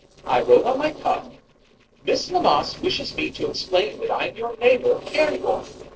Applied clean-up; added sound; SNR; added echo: neural separator model SepFormer DNS4.